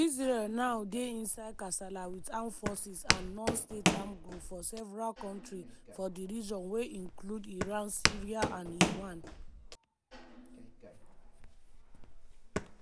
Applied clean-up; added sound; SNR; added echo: none; Walk, footsteps; 1 dB; none.